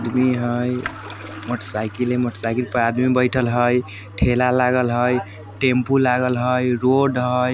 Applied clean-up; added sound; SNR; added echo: none; Toilet flush; 16 dB; none.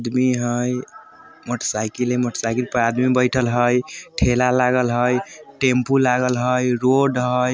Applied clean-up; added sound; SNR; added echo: none; none; none; none.